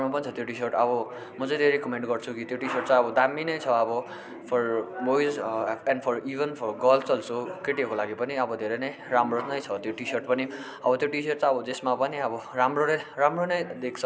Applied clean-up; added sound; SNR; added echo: none; none; none; none.